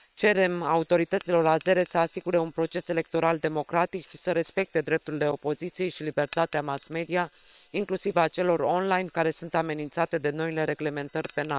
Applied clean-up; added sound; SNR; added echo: neural separator model SepFormer WHAM!.